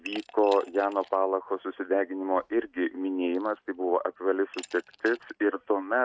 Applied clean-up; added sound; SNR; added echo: neural mask model RNNoise.